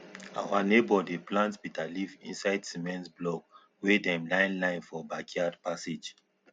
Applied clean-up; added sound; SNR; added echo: none; none; none; none.